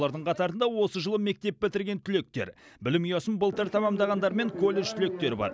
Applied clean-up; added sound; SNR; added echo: none; none; none; none.